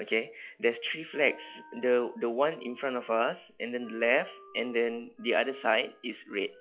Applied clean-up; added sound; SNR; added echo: classical method log-MMSE.